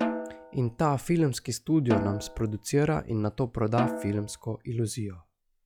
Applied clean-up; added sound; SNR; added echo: classical method log-MMSE.